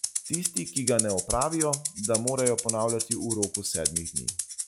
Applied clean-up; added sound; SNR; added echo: classical method log-MMSE.